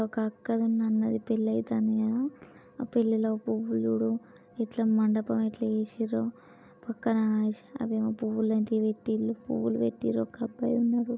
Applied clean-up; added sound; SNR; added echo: none; none; none; none.